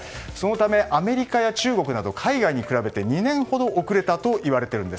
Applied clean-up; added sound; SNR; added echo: none; none; none; none.